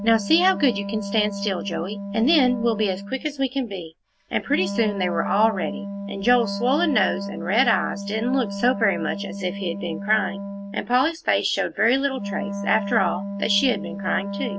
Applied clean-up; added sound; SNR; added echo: none; Wind instrument, woodwind instrument; 7 dB; none.